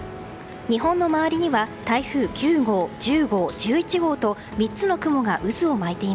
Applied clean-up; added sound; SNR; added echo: none; Rattle (instrument); 10 dB; none.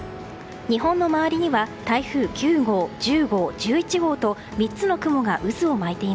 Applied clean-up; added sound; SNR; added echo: none; none; none; none.